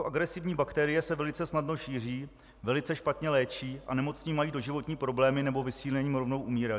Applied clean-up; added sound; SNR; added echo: none; none; none; none.